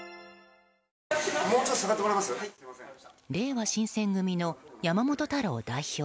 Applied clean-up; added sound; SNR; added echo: none; none; none; none.